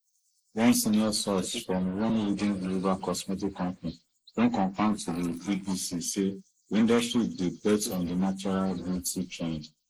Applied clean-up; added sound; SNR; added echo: neural mask model Resemble Enhance denoiser.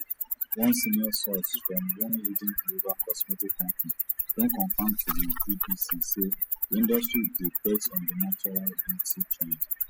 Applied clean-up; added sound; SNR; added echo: classical method spectral subtraction.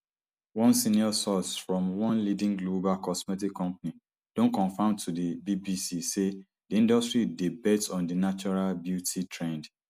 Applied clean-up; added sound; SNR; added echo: none; none; none; none.